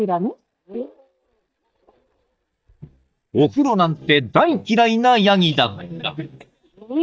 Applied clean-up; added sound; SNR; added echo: neural mask model DeepFilterNet 3.